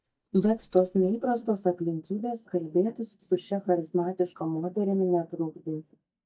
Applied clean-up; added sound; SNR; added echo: neural mask model DeepFilterNet 3.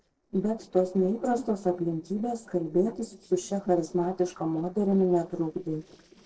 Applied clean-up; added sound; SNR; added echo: neural separator model SepFormer DNS4.